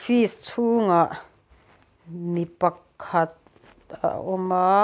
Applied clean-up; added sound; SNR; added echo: none; none; none; none.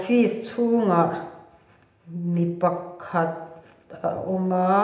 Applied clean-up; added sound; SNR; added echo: none; none; none; reverberation time 0.8 s.